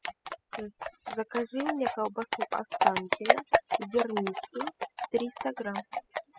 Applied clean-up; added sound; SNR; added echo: classical method spectral subtraction.